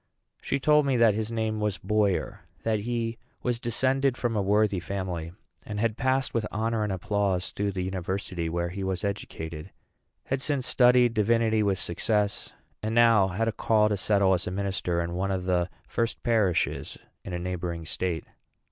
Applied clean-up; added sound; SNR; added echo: none; none; none; none.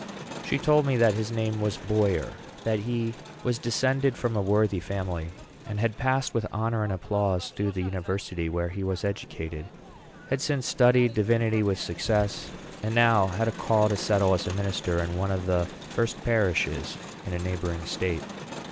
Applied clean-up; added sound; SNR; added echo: none; Crowd; 15 dB; none.